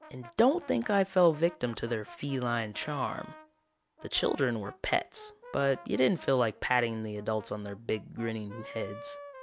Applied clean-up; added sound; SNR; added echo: none; Brass instrument; 19 dB; none.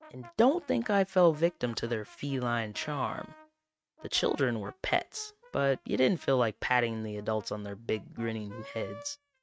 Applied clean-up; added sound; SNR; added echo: neural mask model RNNoise.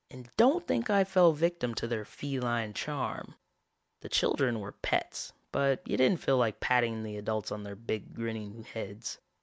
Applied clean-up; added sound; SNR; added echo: none; none; none; none.